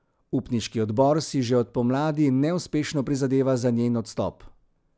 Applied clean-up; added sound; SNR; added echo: none; none; none; none.